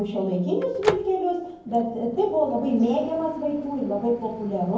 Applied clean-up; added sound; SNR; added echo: none; Microwave oven; 13 dB; reverberation time 0.9 s.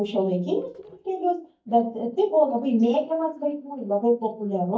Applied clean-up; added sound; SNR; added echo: neural mask model DeepFilterNet 3.